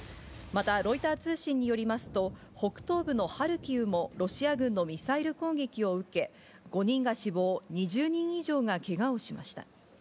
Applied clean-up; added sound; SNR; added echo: none; none; none; none.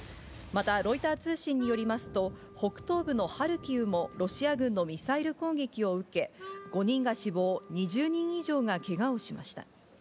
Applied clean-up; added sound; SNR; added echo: none; Wind instrument, woodwind instrument; 20 dB; none.